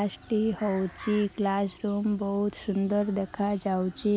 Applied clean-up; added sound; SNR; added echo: none; none; none; none.